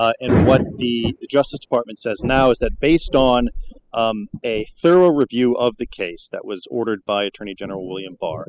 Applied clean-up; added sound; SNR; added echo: classical method spectral subtraction.